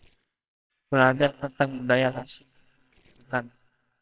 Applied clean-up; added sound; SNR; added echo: neural separator model SepFormer WHAMR!.